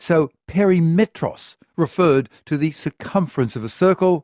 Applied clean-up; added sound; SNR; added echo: none; none; none; none.